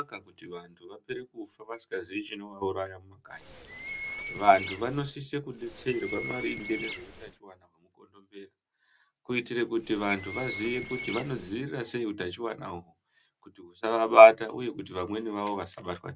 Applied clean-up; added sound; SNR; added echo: none; Bird; 11 dB; none.